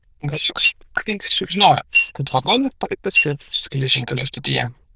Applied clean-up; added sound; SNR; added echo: neural diffusion model UNIVERSE++.